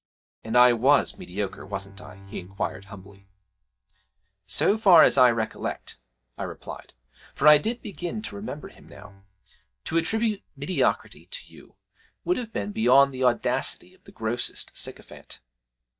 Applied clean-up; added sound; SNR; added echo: neural mask model DeepFilterNet 3.